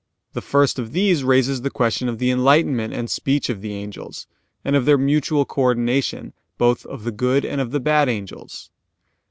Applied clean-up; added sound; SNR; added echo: none; none; none; none.